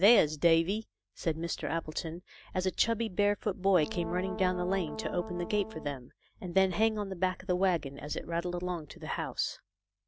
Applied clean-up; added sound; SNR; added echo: none; Brass instrument; 10 dB; none.